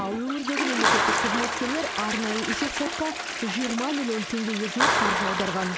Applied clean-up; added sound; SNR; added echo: none; Toilet flush + Clapping; -2 dB; none.